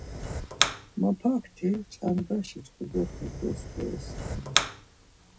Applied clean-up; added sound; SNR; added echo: none; Fire; 2 dB; reverberation time 0.2 s.